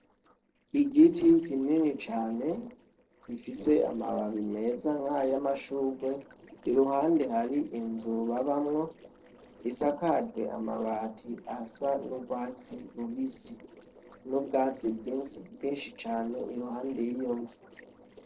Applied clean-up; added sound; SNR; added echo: neural separator model SepFormer DNS4.